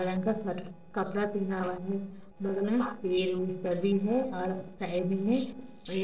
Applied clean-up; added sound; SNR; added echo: neural separator model SepFormer DNS4.